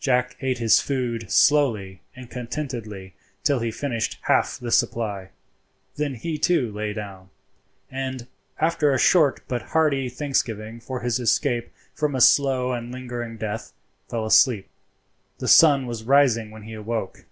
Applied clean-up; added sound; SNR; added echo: none; none; none; none.